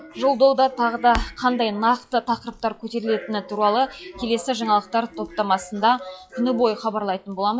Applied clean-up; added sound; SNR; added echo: classical method log-MMSE.